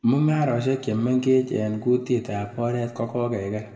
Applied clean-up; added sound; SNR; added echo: none; none; none; reverberation time 1.3 s.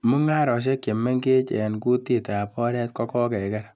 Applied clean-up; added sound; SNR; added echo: none; none; none; none.